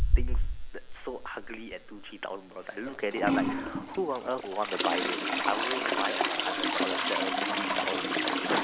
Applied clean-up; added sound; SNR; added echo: none; Trickle, dribble / Toilet flush; -5 dB; none.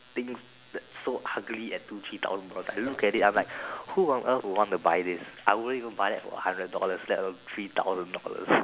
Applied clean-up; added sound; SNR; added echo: none; none; none; none.